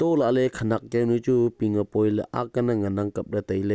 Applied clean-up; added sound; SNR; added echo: none; none; none; none.